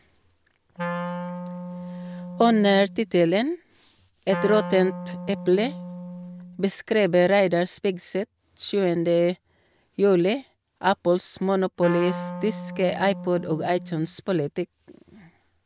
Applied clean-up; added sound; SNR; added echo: none; Wind instrument, woodwind instrument; 10 dB; none.